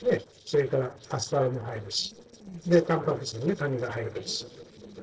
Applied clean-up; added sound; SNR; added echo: neural separator model SepFormer DNS4.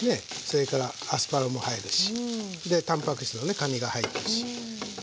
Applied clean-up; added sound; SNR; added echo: none; none; none; none.